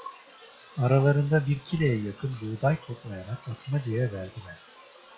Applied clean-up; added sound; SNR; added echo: classical method log-MMSE.